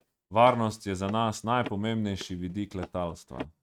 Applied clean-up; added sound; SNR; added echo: neural mask model RNNoise.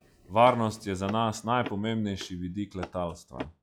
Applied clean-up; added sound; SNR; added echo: classical method log-MMSE.